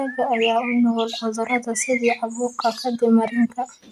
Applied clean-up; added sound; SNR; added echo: neural mask model RNNoise.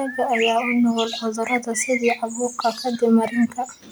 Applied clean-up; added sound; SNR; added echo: none; Bird; 10 dB; none.